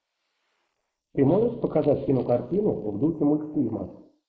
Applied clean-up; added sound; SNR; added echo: neural mask model Resemble Enhance denoiser.